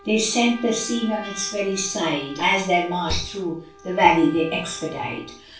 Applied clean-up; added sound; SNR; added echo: none; Trumpet; 19 dB; reverberation time 0.3 s.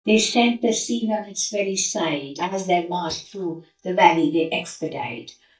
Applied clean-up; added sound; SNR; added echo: neural mask model DeepFilterNet 3.